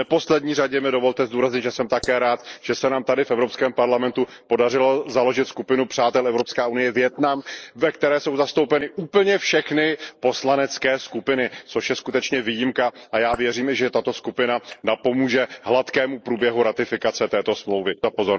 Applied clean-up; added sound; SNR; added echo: neural mask model Resemble Enhance denoiser.